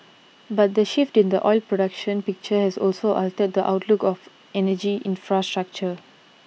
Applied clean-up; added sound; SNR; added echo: none; none; none; none.